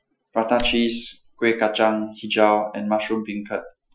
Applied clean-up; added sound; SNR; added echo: classical method Wiener filter.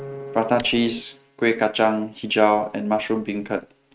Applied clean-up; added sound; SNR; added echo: neural mask model RNNoise.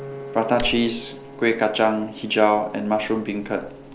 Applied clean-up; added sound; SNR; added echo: none; Tearing / Wood + Piano; 14 dB; none.